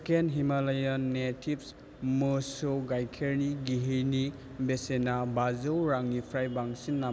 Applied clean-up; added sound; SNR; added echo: none; none; none; none.